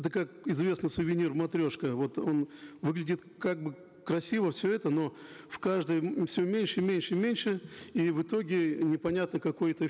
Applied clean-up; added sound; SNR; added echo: none; none; none; none.